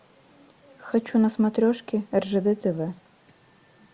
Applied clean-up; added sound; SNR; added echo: none; none; none; none.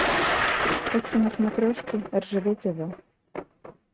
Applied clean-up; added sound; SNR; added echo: neural mask model RNNoise.